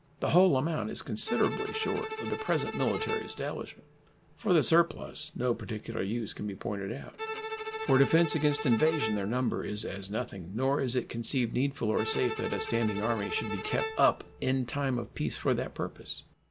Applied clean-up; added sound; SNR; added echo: none; Bowed string instrument; 9 dB; none.